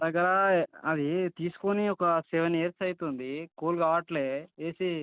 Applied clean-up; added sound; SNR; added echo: none; none; none; none.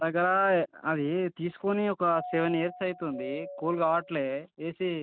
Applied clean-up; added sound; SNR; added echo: neural mask model RNNoise.